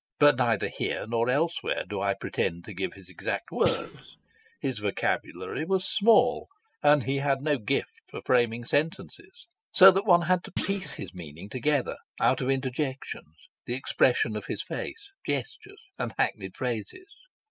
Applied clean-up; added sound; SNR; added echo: none; Thump, thud; 10 dB; none.